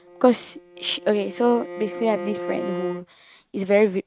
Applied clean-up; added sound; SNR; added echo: neural mask model RNNoise.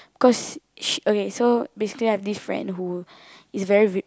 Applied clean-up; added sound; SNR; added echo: none; none; none; none.